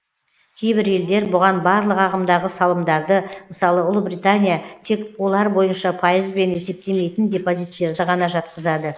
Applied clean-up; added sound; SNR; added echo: neural mask model Resemble Enhance denoiser.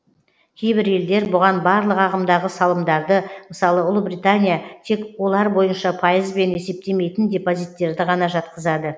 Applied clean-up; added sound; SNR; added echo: none; none; none; none.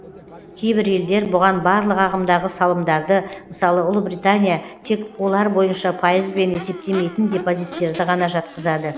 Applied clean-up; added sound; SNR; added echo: none; Crowd / Race car, auto racing / Accelerating, revving, vroom; 18 dB; none.